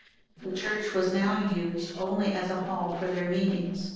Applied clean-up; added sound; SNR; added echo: neural separator model SepFormer DNS4.